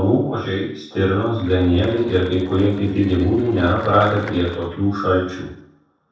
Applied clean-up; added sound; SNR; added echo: neural separator model SepFormer DNS4.